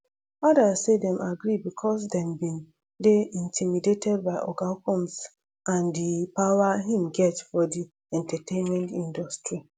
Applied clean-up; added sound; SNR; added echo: none; none; none; none.